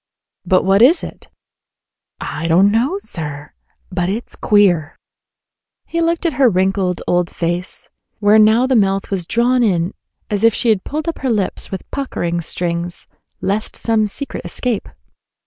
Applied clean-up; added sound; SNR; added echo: none; none; none; none.